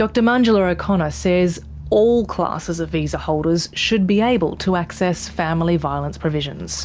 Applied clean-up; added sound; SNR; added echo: none; none; none; none.